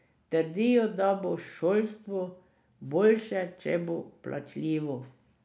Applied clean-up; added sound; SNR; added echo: none; none; none; none.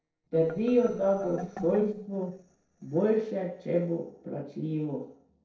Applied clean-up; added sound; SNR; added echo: neural separator model SepFormer DNS4.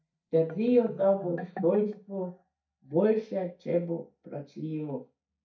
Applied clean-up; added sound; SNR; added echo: neural mask model DeepFilterNet 3.